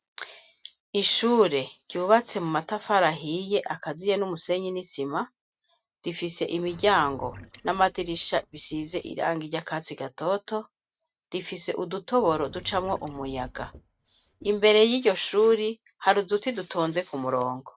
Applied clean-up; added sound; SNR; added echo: neural mask model RNNoise.